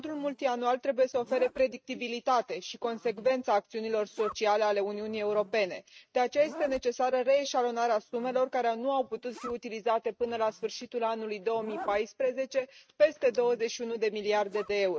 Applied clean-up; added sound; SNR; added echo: neural mask model RNNoise.